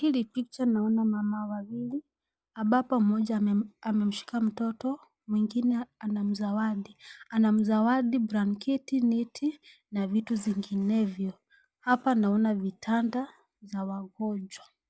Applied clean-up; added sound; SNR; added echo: none; none; none; none.